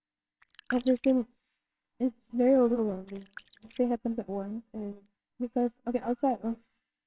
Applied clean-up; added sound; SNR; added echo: neural separator model SepFormer WHAMR!.